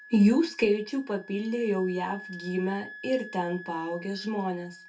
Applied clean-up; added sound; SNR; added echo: none; Wind instrument, woodwind instrument; 18 dB; reverberation time 0.2 s.